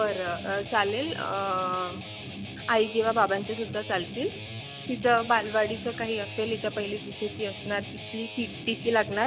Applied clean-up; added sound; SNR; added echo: none; Guitar; 8 dB; none.